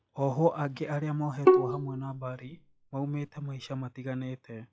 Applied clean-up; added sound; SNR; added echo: classical method log-MMSE.